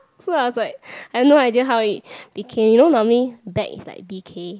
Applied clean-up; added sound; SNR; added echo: none; none; none; none.